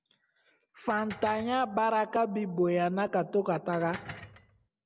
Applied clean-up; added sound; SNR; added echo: none; Dishes, pots, and pans; 17 dB; none.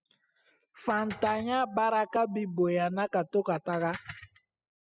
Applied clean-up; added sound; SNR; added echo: classical method spectral subtraction.